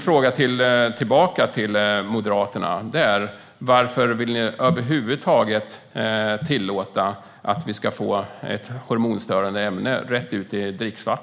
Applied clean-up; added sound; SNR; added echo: none; none; none; none.